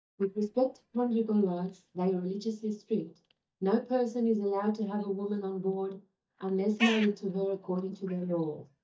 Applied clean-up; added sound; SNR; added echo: neural mask model DeepFilterNet 3.